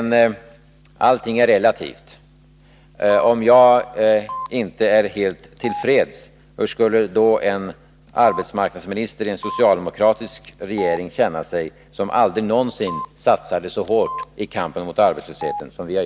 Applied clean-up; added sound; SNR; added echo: none; Telephone; 15 dB; none.